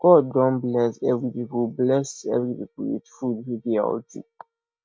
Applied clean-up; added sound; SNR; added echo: neural mask model DeepFilterNet 3.